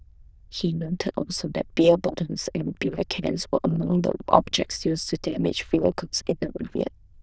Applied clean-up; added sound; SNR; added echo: neural diffusion model UNIVERSE++.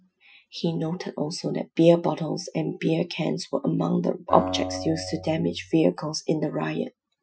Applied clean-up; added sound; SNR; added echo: classical method Wiener filter.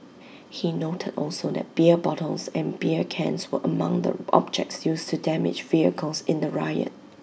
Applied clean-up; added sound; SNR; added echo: none; none; none; none.